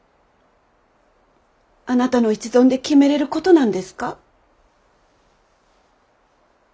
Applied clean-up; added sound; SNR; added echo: none; none; none; none.